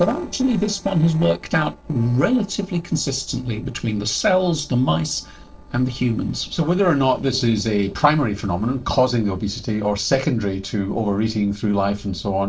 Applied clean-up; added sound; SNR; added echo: neural separator model SepFormer DNS4.